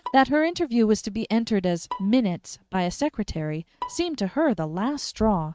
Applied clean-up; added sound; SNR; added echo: neural mask model RNNoise.